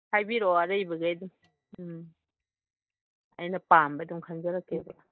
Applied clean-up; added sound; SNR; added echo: neural mask model DeepFilterNet 3.